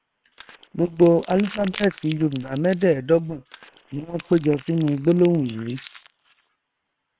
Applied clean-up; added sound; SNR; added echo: neural separator model SepFormer WHAM!.